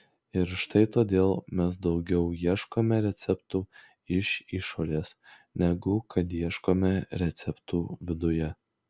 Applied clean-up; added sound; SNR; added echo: none; none; none; none.